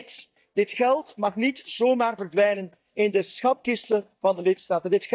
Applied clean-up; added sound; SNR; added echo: neural mask model DeepFilterNet 3.